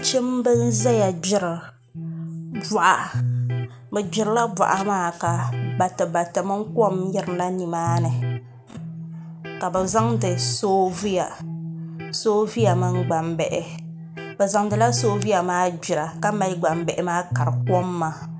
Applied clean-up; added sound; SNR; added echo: none; Electric guitar; 6 dB; none.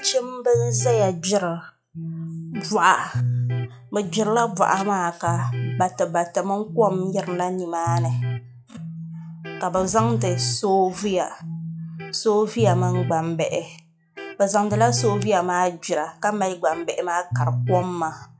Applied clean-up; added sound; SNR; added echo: classical method log-MMSE.